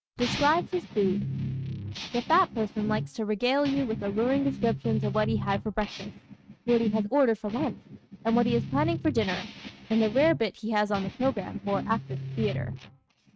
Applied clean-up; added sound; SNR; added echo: neural mask model RNNoise.